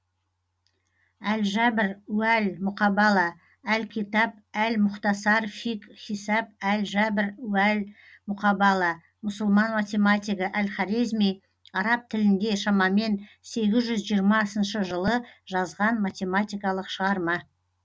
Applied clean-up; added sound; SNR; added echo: none; none; none; none.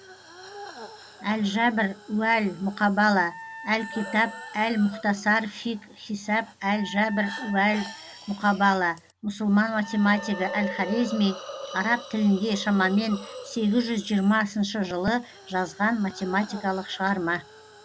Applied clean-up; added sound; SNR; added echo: none; Hiss + Wind instrument, woodwind instrument; 15 dB; none.